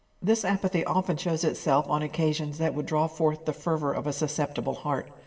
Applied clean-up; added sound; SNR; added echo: none; none; none; reverberation time 1.3 s.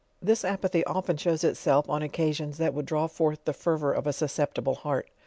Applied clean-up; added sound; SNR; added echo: none; none; none; none.